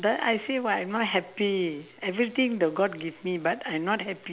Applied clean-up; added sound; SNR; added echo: none; none; none; none.